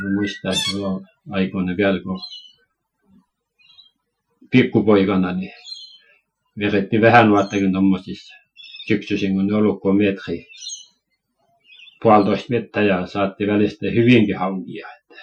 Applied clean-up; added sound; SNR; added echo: classical method Wiener filter.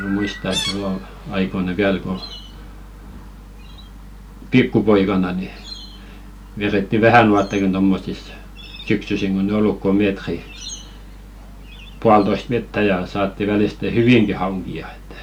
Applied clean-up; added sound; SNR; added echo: none; Chirp, tweet; 19 dB; none.